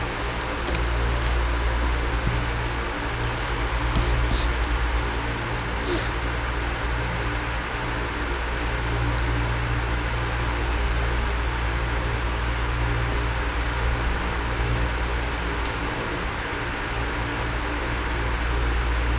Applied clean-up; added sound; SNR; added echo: none; Guitar; 19 dB; none.